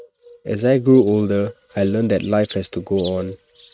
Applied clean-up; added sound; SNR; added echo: neural mask model RNNoise.